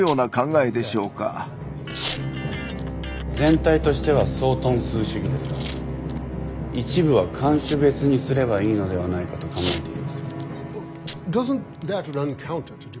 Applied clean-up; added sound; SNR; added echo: none; Packing tape, duct tape / Tearing + Electric guitar; 16 dB; none.